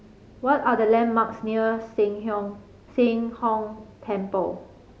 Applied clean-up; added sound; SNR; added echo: none; none; none; none.